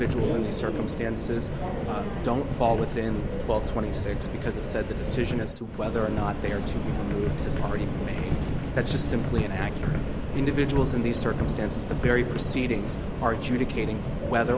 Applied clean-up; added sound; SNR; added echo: none; Subway, metro, underground; -1 dB; none.